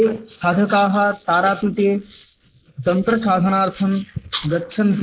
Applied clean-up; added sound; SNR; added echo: neural mask model Resemble Enhance denoiser.